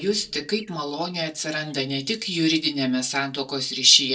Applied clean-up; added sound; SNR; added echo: neural mask model DeepFilterNet 3.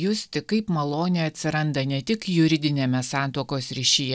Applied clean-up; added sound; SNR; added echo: none; none; none; none.